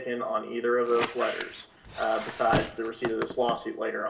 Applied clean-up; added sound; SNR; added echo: none; Squeak; 7 dB; reverberation time 0.2 s.